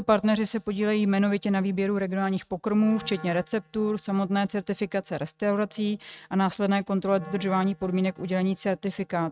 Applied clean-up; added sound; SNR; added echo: neural mask model RNNoise.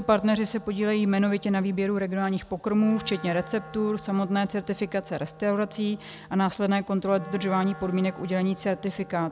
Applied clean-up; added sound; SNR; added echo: none; Wind instrument, woodwind instrument; 19 dB; none.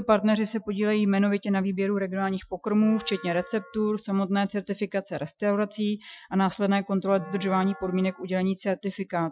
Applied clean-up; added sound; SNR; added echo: classical method Wiener filter.